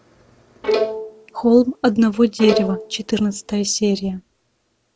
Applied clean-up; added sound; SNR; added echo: none; Bowed string instrument; 4 dB; none.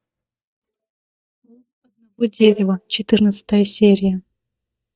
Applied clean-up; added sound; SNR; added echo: neural mask model DeepFilterNet 3.